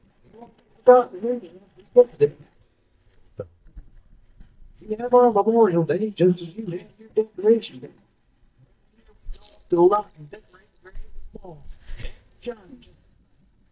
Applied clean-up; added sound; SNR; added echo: neural mask model DeepFilterNet 3.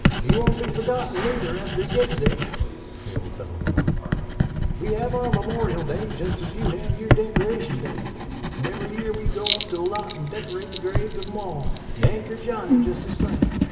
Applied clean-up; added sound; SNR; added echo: none; Writing; -4 dB; reverberation time 2.2 s.